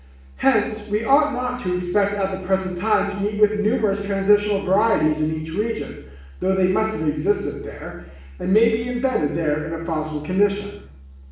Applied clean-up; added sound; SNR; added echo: none; Musical instrument; 19 dB; reverberation time 0.6 s.